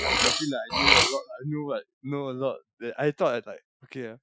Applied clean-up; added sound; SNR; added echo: classical method Wiener filter.